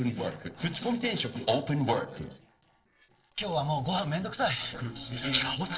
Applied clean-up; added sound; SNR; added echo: neural separator model SepFormer DNS4.